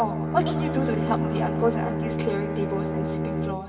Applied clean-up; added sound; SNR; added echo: none; Bowed string instrument; -2 dB; reverberation time 2.3 s.